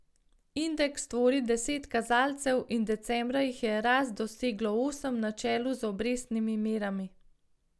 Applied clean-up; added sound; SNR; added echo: none; none; none; none.